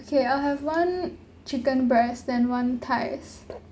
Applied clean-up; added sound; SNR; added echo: none; none; none; none.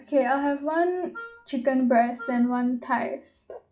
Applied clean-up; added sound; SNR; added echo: classical method log-MMSE.